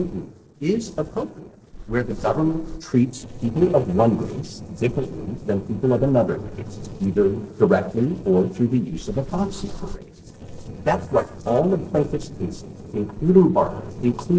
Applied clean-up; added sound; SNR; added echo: neural separator model SepFormer DNS4.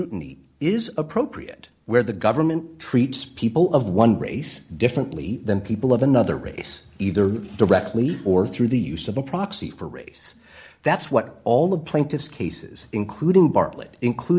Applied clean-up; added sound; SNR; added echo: none; none; none; none.